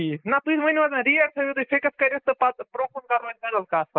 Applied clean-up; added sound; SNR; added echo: neural mask model Resemble Enhance denoiser.